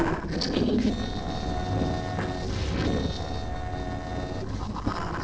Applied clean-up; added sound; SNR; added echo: neural separator model SepFormer DNS4.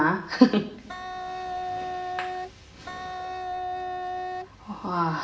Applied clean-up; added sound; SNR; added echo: none; Wind instrument, woodwind instrument; 4 dB; reverberation time 0.7 s.